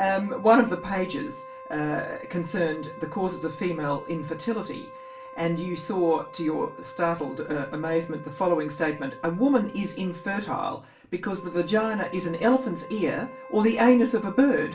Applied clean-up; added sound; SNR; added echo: none; Wind instrument, woodwind instrument; 16 dB; reverberation time 0.3 s.